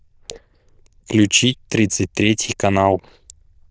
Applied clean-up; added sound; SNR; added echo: neural diffusion model UNIVERSE++.